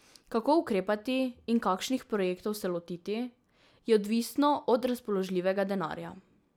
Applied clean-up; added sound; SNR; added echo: none; none; none; none.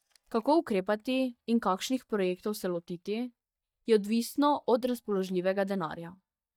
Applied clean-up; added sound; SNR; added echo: neural mask model DeepFilterNet 3.